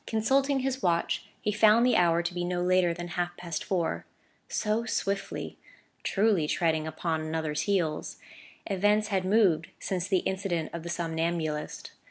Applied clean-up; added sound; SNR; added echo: none; none; none; none.